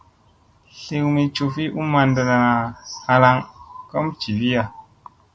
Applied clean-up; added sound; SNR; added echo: none; none; none; none.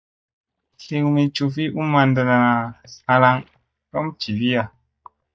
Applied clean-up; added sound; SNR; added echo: neural mask model DeepFilterNet 3.